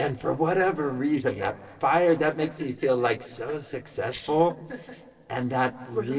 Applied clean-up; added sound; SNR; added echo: neural separator model SepFormer DNS4.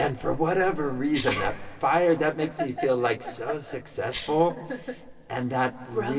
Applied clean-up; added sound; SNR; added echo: none; Cough; 18 dB; reverberation time 2.6 s.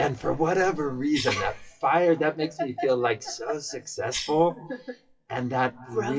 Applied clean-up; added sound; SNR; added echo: classical method WPE with log-MMSE.